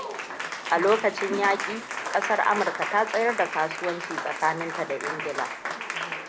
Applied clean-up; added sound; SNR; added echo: none; Applause; 5 dB; none.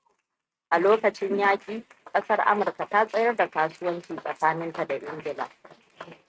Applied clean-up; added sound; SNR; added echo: neural mask model RNNoise.